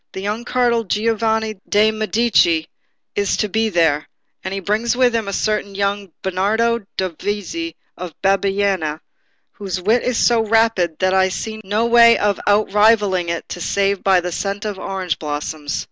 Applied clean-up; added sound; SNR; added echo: none; none; none; none.